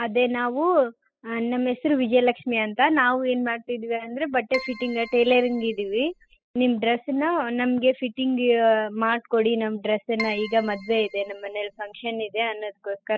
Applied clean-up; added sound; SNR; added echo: classical method spectral subtraction.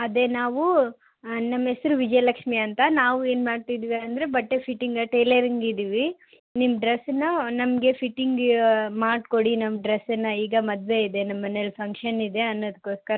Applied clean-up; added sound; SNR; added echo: none; none; none; none.